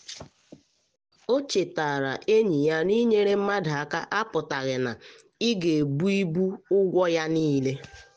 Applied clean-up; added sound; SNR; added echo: none; none; none; none.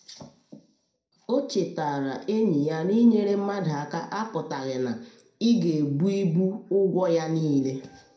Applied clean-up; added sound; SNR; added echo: none; none; none; reverberation time 0.4 s.